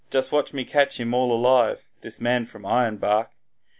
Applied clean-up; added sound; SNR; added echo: none; none; none; none.